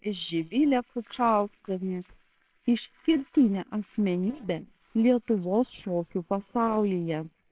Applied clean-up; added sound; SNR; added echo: neural separator model SepFormer WHAMR!.